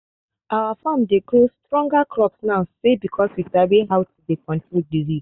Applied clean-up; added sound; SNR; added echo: neural mask model DeepFilterNet 3.